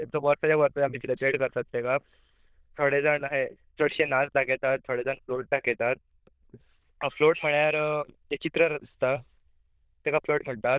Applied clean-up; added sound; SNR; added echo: neural diffusion model UNIVERSE++.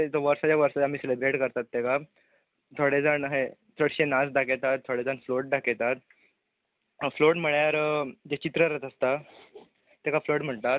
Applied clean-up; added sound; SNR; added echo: none; none; none; none.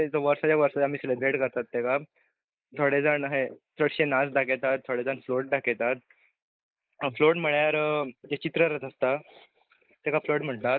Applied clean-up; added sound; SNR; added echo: neural mask model Resemble Enhance denoiser.